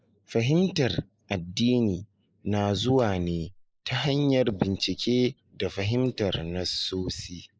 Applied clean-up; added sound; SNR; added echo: neural mask model Resemble Enhance denoiser.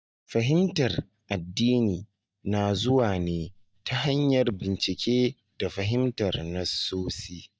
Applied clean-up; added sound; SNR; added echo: neural mask model DeepFilterNet 3.